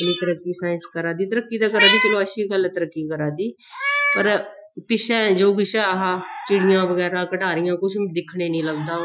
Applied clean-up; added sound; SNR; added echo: classical method Wiener filter.